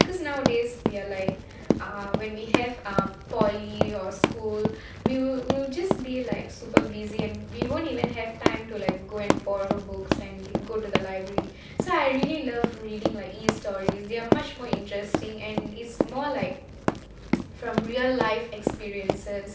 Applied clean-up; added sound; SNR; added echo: none; Run; -1 dB; none.